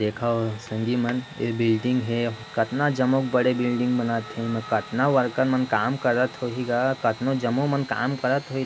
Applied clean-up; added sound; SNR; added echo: none; Race car, auto racing / Accelerating, revving, vroom + Sawing / Engine; 18 dB; none.